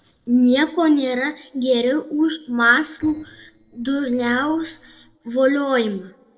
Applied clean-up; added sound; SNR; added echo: neural separator model SepFormer DNS4.